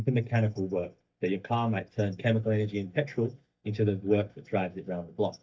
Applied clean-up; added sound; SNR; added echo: neural mask model DeepFilterNet 3.